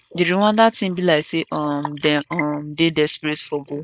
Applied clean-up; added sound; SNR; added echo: neural mask model Resemble Enhance denoiser.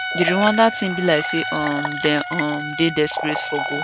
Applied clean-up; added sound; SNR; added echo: none; Liquid + Trumpet; 5 dB; none.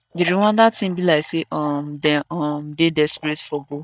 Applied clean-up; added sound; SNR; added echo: neural mask model DeepFilterNet 3.